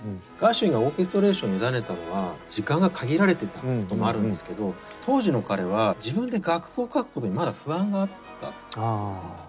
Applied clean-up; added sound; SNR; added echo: none; none; none; none.